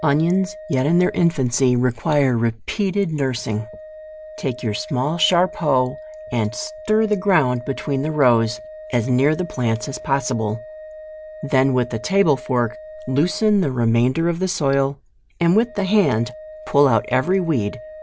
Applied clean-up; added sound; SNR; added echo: none; Organ; 17 dB; none.